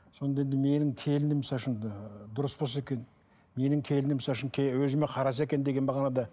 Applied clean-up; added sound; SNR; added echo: none; none; none; none.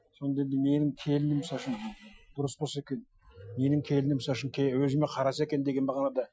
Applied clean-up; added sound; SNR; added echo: classical method Wiener filter.